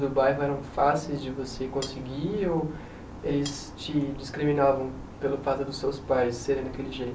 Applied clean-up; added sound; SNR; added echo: none; Cutlery, silverware; 16 dB; none.